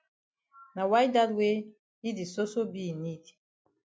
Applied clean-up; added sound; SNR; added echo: none; none; none; none.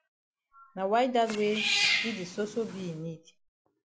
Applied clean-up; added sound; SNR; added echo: none; Cat; 1 dB; none.